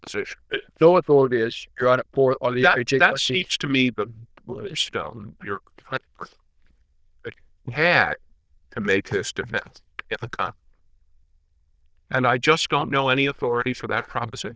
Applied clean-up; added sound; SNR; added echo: neural diffusion model UNIVERSE++.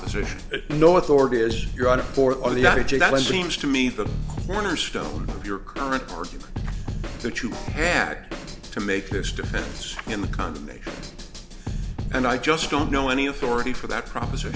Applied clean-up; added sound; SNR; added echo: none; Drum kit; 8 dB; none.